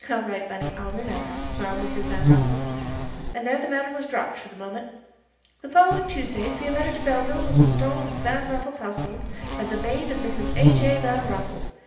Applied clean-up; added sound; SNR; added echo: none; Insect; -4 dB; reverberation time 0.8 s.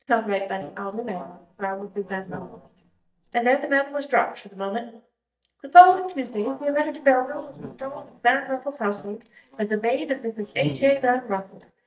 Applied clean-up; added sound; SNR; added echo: neural mask model DeepFilterNet 3.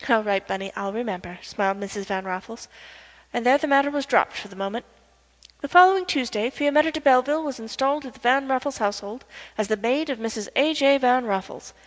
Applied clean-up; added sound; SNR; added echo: none; none; none; none.